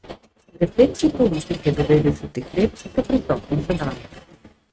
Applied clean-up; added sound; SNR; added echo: neural mask model RNNoise.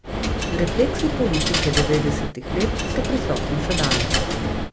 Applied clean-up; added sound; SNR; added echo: none; Coin (dropping); -2 dB; none.